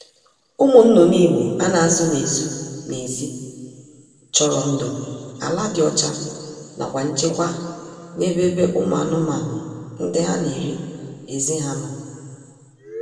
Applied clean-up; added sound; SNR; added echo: none; none; none; reverberation time 2.1 s.